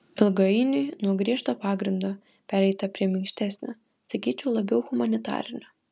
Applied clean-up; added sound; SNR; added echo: none; none; none; none.